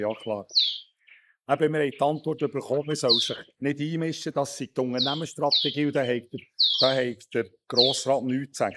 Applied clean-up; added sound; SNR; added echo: neural mask model Resemble Enhance denoiser.